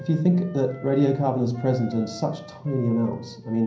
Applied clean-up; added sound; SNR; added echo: none; Wind instrument, woodwind instrument; 19 dB; reverberation time 0.6 s.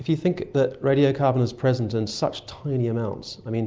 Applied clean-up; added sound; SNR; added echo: none; none; none; none.